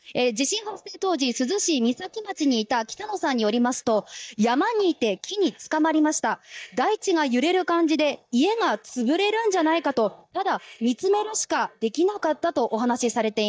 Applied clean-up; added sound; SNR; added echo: neural mask model DeepFilterNet 3.